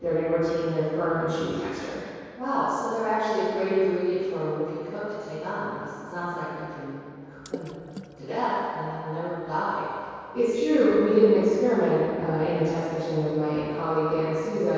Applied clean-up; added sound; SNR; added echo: none; Water / Splash, splatter; 19 dB; reverberation time 2.2 s.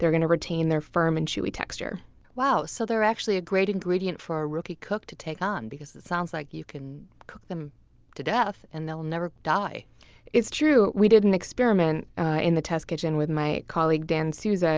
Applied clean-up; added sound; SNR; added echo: none; none; none; none.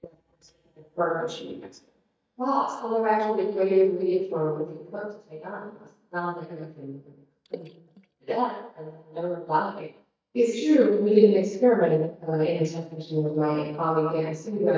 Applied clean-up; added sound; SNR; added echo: neural mask model DeepFilterNet 3.